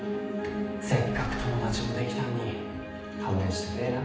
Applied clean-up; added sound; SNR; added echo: none; Boom; 14 dB; reverberation time 0.9 s.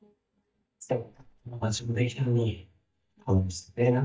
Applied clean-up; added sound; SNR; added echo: neural mask model DeepFilterNet 3.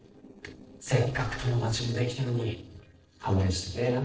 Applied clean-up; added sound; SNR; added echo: neural separator model SepFormer DNS4.